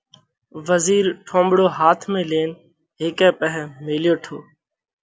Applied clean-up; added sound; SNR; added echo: none; none; none; none.